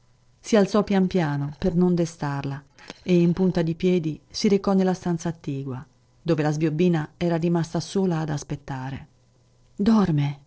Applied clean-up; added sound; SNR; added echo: neural separator model SepFormer DNS4.